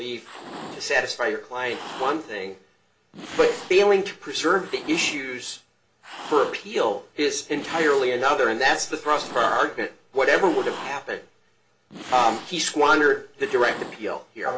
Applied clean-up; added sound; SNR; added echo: none; Cat; 16 dB; reverberation time 0.2 s.